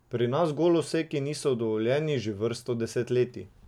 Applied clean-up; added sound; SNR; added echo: none; none; none; none.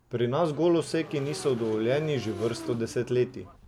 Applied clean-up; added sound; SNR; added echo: none; Motorcycle / Engine; 14 dB; none.